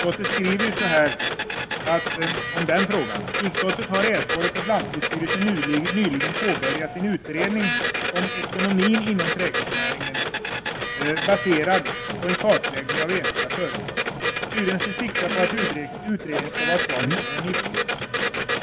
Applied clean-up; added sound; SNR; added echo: none; Printer; -1 dB; none.